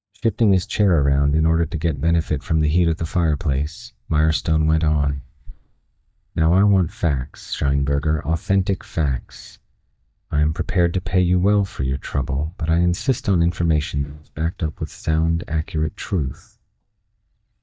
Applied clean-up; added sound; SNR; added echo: neural mask model DeepFilterNet 3.